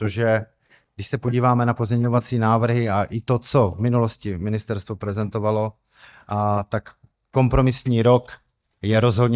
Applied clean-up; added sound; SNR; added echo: neural mask model DeepFilterNet 3.